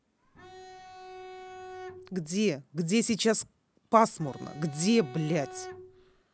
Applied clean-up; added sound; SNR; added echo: none; Bowed string instrument; 15 dB; none.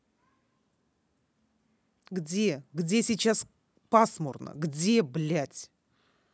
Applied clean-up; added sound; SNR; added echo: none; none; none; none.